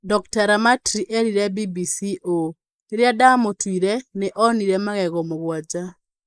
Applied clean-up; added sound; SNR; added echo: neural mask model Resemble Enhance denoiser.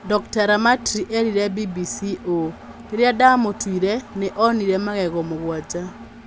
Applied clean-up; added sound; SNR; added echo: none; Engine; 19 dB; none.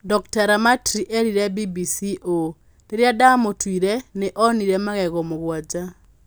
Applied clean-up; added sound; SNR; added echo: none; none; none; none.